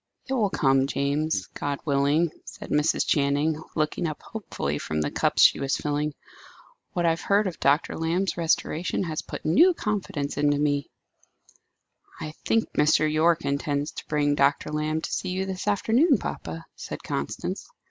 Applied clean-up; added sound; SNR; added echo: none; none; none; none.